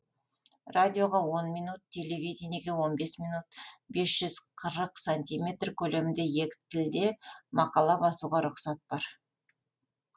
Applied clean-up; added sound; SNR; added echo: none; none; none; none.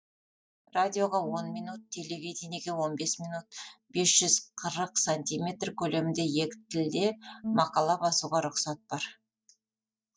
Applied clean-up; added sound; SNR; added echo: neural mask model DeepFilterNet 3.